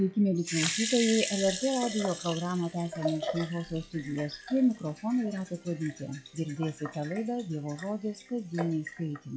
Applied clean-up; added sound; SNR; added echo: classical method log-MMSE.